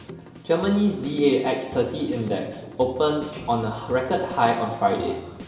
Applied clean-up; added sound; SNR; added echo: none; Drum kit; 18 dB; reverberation time 2.3 s.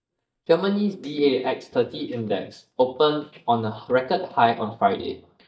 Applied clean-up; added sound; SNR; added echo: neural mask model DeepFilterNet 3.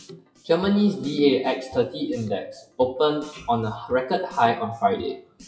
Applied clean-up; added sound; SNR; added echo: classical method WPE with log-MMSE.